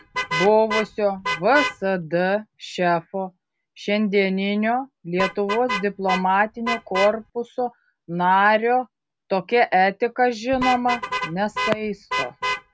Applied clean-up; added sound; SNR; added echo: none; Vehicle horn, car horn, honking; 9 dB; none.